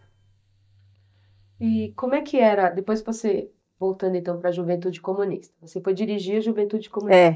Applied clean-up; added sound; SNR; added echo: neural mask model DeepFilterNet 3.